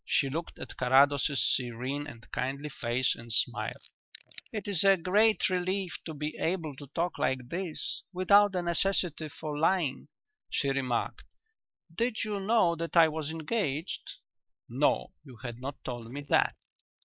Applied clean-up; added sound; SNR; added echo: neural mask model Resemble Enhance denoiser.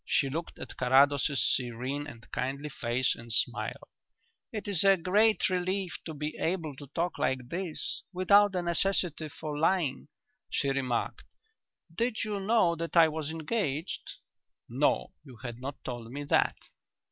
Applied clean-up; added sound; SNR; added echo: none; none; none; none.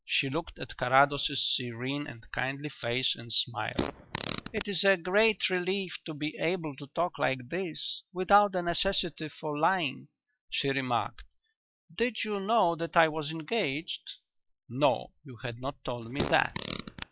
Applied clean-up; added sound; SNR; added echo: classical method log-MMSE.